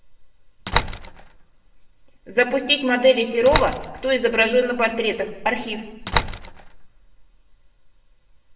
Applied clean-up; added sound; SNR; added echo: none; Slam; 6 dB; reverberation time 0.8 s.